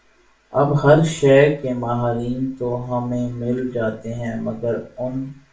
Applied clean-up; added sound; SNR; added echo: none; none; none; reverberation time 0.4 s.